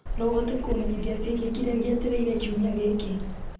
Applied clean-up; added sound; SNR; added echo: none; Bird vocalization, bird call, bird song; 5 dB; reverberation time 0.6 s.